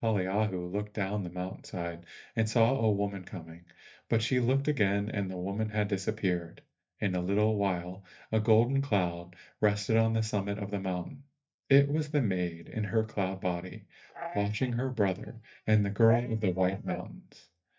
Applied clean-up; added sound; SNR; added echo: neural mask model DeepFilterNet 3.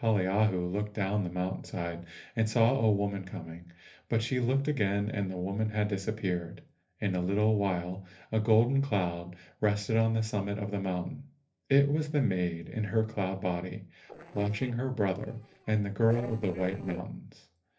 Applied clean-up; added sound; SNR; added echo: neural separator model SepFormer DNS4.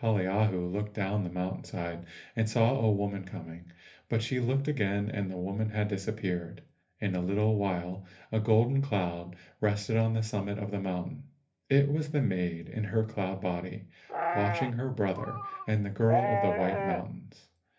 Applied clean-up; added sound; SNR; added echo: none; Livestock, farm animals, working animals; 3 dB; reverberation time 0.3 s.